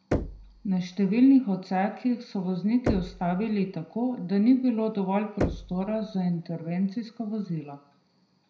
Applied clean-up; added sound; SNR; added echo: none; Knock; 10 dB; reverberation time 0.5 s.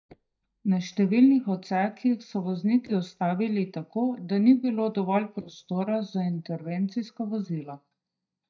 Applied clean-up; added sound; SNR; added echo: neural mask model DeepFilterNet 3.